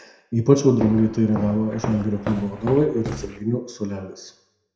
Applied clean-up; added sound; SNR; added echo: none; Walk, footsteps; 10 dB; reverberation time 0.6 s.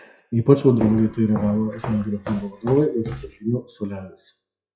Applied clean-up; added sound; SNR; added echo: classical method WPE with log-MMSE.